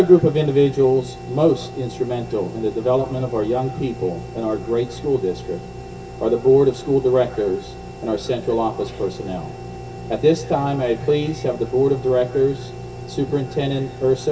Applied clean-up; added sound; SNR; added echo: none; none; none; reverberation time 0.1 s.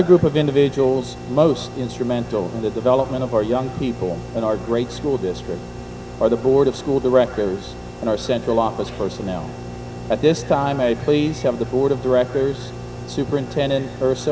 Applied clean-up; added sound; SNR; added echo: none; none; none; none.